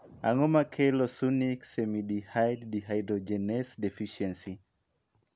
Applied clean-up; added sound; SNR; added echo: none; none; none; none.